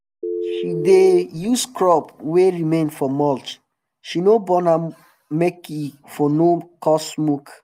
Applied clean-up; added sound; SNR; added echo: none; Telephone; 4 dB; none.